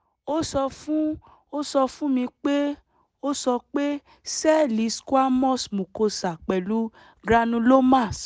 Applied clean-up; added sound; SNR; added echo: none; none; none; none.